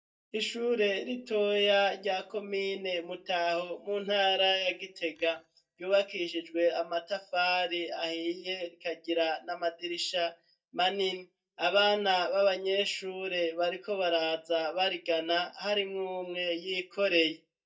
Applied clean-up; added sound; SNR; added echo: neural mask model DeepFilterNet 3.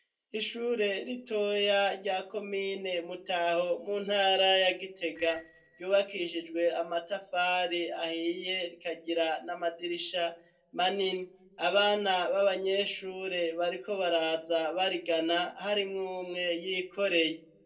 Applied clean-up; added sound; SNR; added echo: neural separator model SepFormer DNS4.